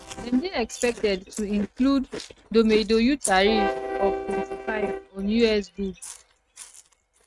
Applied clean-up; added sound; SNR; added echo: neural mask model RNNoise.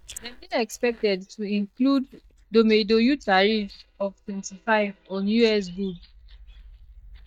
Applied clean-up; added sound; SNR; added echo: neural mask model DeepFilterNet 3.